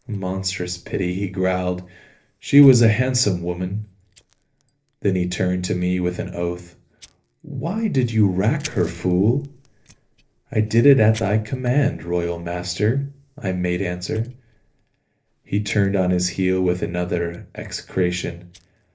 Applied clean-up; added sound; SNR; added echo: neural separator model SepFormer DNS4.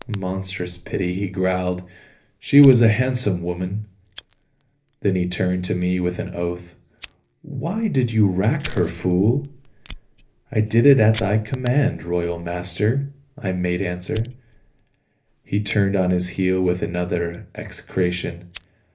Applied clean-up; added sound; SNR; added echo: none; Fire; 20 dB; reverberation time 0.3 s.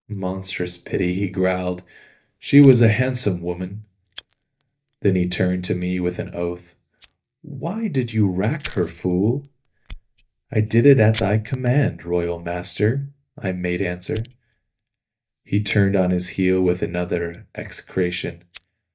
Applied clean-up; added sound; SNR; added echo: neural mask model DeepFilterNet 3.